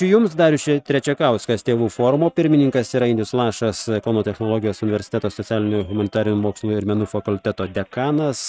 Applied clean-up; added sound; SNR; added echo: neural mask model RNNoise.